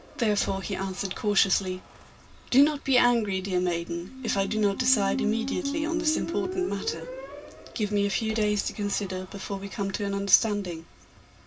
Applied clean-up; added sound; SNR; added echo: none; Squeak; 10 dB; reverberation time 0.4 s.